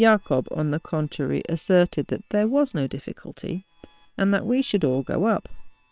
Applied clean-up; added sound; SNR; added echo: neural separator model SepFormer WHAM!.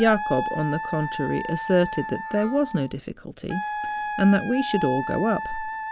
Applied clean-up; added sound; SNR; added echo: none; Wind instrument, woodwind instrument; 6 dB; none.